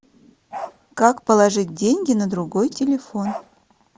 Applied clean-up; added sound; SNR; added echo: none; Bark; 13 dB; none.